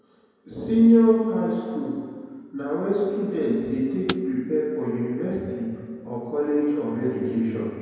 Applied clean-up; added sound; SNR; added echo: none; Car; 15 dB; reverberation time 2.2 s.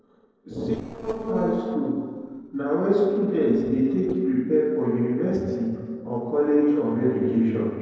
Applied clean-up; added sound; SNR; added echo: neural separator model SepFormer DNS4.